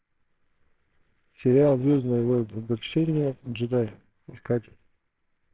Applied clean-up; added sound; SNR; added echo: neural separator model SepFormer WHAMR!.